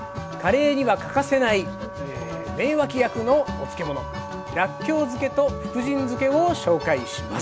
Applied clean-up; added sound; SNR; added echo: none; Wind instrument, woodwind instrument; 14 dB; none.